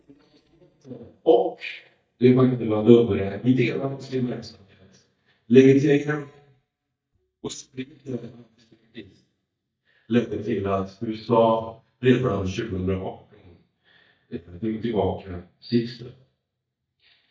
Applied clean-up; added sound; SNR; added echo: neural mask model DeepFilterNet 3.